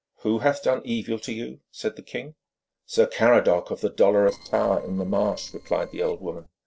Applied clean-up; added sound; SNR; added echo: neural separator model SepFormer DNS4.